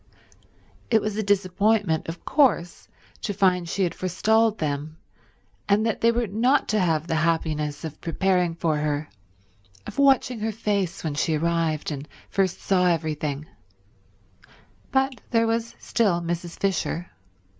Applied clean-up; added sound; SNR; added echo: none; none; none; none.